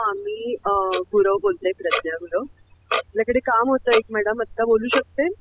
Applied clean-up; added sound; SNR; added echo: classical method spectral subtraction.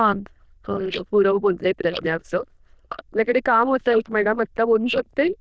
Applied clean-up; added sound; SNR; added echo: neural diffusion model UNIVERSE++.